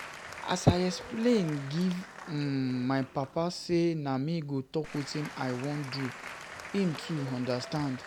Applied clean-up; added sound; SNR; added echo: none; Applause / Crowd; 14 dB; none.